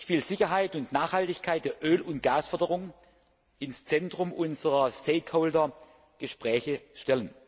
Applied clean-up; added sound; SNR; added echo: none; none; none; none.